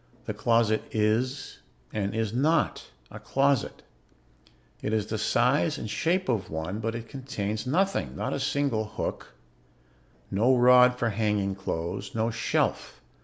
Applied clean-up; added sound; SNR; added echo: none; none; none; none.